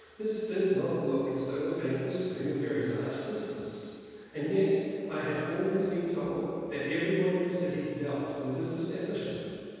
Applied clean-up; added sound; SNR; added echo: none; none; none; reverberation time 2.1 s.